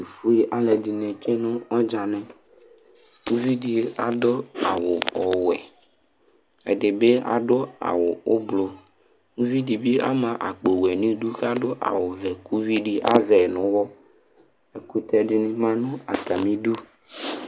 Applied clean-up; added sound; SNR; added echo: none; none; none; none.